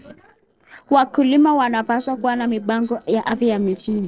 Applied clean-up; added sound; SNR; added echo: neural separator model SepFormer DNS4.